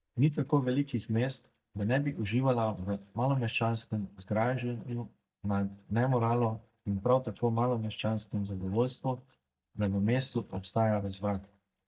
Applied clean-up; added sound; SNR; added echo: neural mask model DeepFilterNet 3.